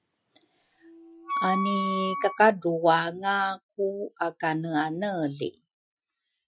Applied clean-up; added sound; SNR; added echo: classical method Wiener filter.